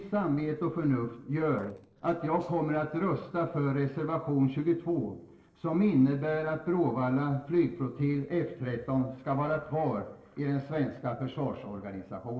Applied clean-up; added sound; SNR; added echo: neural separator model SepFormer DNS4.